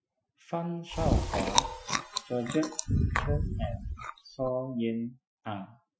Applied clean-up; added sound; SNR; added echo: classical method Wiener filter.